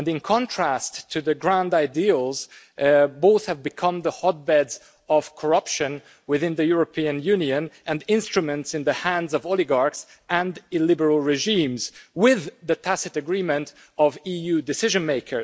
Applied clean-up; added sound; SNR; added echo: none; none; none; none.